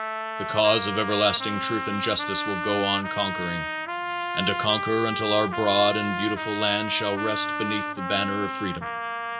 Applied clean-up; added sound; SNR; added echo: none; Trumpet; 4 dB; reverberation time 0.4 s.